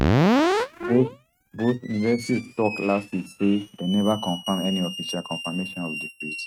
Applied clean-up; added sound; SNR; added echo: neural mask model RNNoise.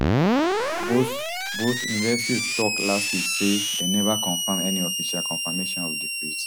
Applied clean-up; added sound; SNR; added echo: none; Screech; -2 dB; none.